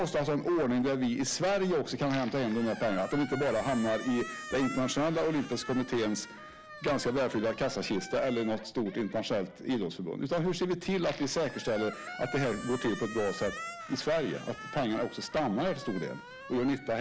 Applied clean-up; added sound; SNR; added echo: none; Squeak; 14 dB; none.